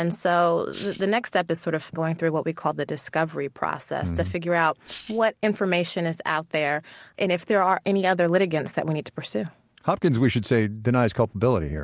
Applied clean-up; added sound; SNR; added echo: none; Tambourine; 19 dB; none.